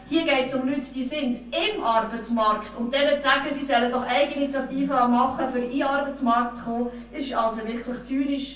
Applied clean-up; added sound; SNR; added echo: none; none; none; reverberation time 0.3 s.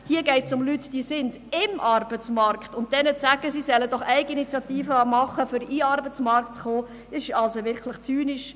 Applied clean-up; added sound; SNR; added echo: none; none; none; none.